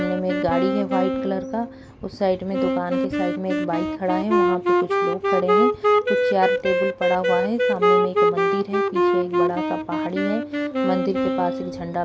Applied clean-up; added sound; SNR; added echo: none; Wind instrument, woodwind instrument; -4 dB; none.